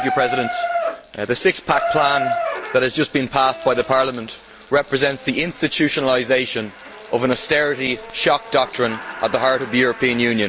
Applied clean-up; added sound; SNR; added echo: none; Bathtub (filling or washing) / Water tap, faucet; 8 dB; none.